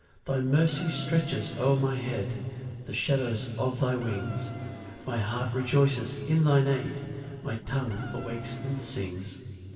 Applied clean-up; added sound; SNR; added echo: none; Insect; 15 dB; reverberation time 2.6 s.